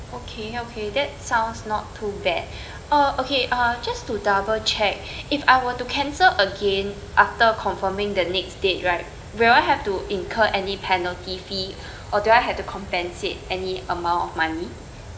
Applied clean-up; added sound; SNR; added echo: none; Fire; 15 dB; none.